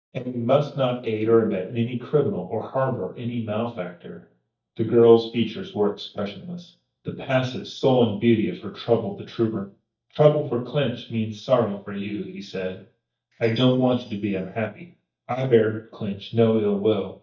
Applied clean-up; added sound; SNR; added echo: neural mask model DeepFilterNet 3.